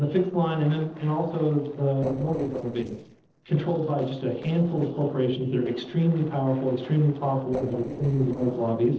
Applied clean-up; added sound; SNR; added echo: neural separator model SepFormer DNS4.